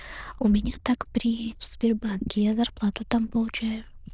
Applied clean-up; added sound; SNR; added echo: neural diffusion model UNIVERSE++.